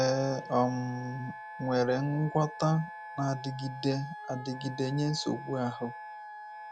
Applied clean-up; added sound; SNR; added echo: none; Wind instrument, woodwind instrument; 12 dB; none.